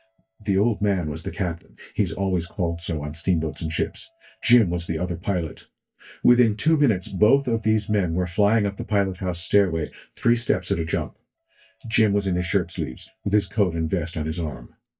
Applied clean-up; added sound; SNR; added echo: neural mask model DeepFilterNet 3.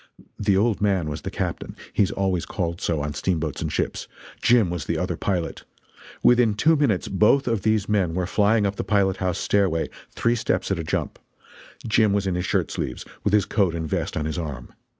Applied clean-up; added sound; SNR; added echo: none; none; none; none.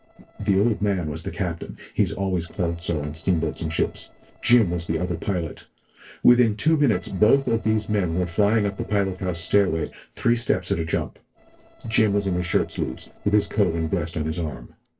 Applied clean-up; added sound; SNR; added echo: neural separator model SepFormer DNS4.